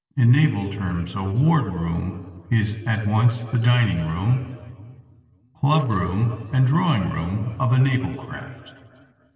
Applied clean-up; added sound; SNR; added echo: neural separator model SepFormer DNS4.